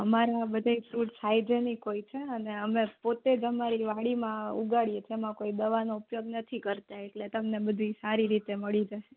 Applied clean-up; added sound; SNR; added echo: none; none; none; none.